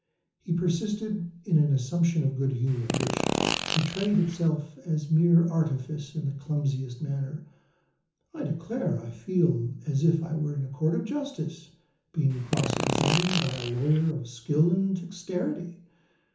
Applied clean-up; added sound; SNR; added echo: none; Fart; 2 dB; reverberation time 0.7 s.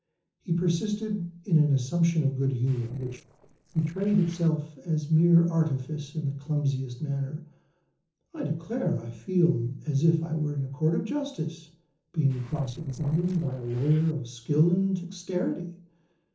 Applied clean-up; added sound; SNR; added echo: neural separator model SepFormer DNS4.